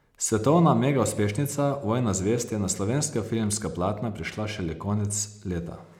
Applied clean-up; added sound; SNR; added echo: none; none; none; none.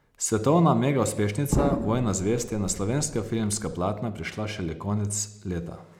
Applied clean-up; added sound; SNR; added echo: none; Explosion; 5 dB; none.